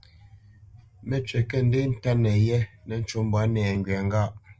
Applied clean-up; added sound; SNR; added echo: none; none; none; none.